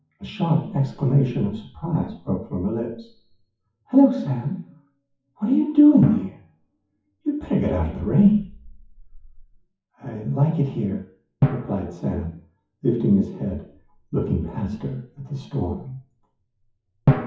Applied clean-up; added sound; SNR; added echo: classical method WPE with log-MMSE.